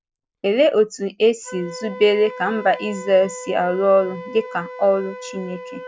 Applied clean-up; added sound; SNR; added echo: none; Wind instrument, woodwind instrument; 15 dB; none.